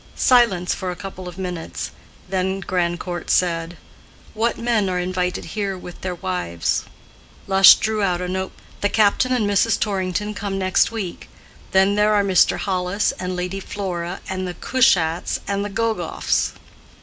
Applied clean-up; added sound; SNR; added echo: none; none; none; none.